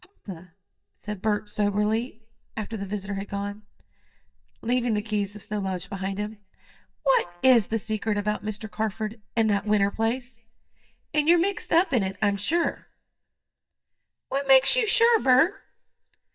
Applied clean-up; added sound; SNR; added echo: neural mask model DeepFilterNet 3.